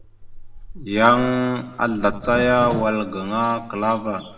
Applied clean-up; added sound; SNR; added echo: none; Zipper (clothing); 14 dB; reverberation time 1.1 s.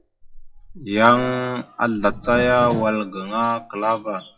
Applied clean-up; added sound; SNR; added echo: classical method WPE with log-MMSE.